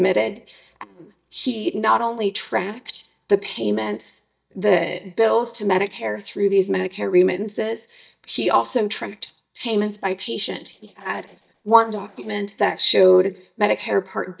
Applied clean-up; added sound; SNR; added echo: neural mask model DeepFilterNet 3.